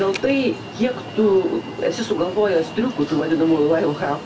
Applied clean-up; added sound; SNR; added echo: none; Alarm; 13 dB; reverberation time 0.2 s.